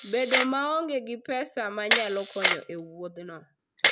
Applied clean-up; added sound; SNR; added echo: none; Camera; -3 dB; none.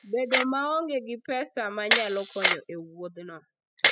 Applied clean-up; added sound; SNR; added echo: classical method spectral subtraction.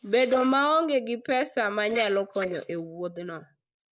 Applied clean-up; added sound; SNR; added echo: neural mask model Resemble Enhance denoiser.